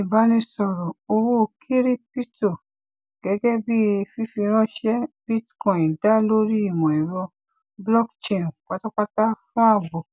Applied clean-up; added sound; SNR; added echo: none; none; none; none.